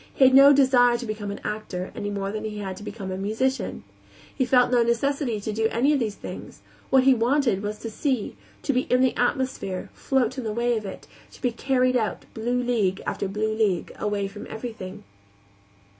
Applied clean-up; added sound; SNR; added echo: none; none; none; none.